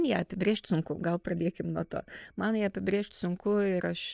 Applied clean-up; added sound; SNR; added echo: neural mask model DeepFilterNet 3.